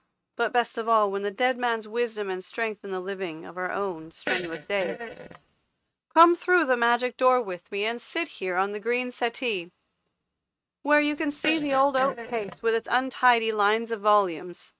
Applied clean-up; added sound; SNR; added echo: neural mask model RNNoise.